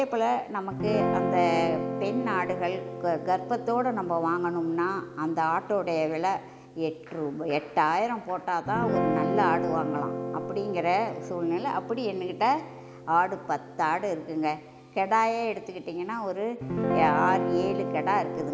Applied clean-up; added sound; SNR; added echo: none; Guitar; 5 dB; none.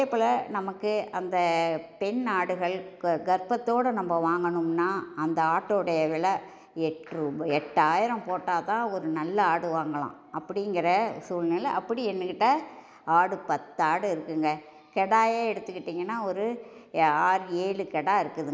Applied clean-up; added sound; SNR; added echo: none; none; none; none.